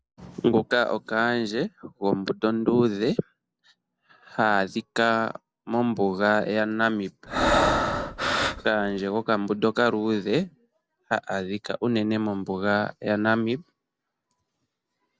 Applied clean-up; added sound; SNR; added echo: none; Breathing; -1 dB; none.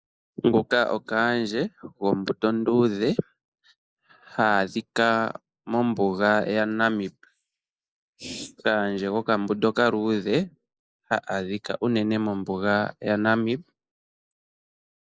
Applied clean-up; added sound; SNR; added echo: neural mask model Resemble Enhance denoiser.